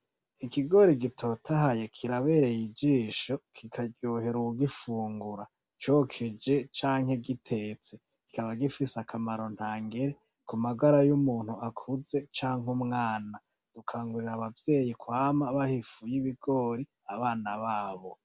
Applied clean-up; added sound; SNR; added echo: none; none; none; none.